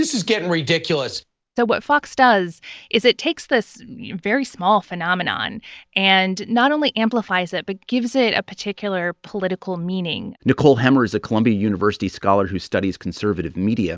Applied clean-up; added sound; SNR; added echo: none; none; none; none.